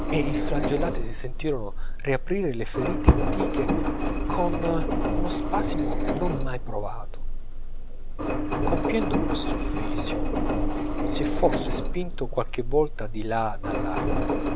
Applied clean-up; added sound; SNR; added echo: none; Engine; -4 dB; none.